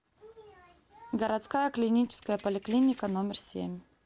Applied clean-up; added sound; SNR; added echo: none; Keys jangling; 17 dB; none.